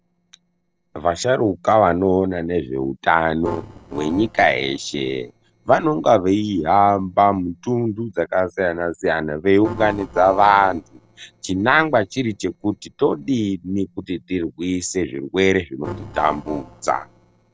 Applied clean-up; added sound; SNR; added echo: neural separator model SepFormer DNS4.